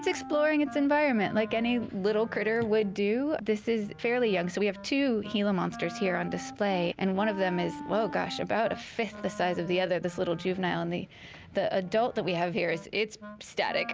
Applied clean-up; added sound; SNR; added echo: none; Wind instrument, woodwind instrument; 16 dB; none.